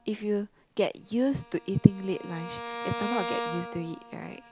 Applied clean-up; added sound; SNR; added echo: none; Bowed string instrument; 9 dB; none.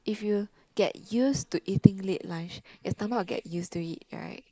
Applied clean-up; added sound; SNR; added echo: neural mask model Resemble Enhance denoiser.